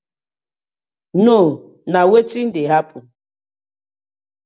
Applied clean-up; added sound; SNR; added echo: none; none; none; none.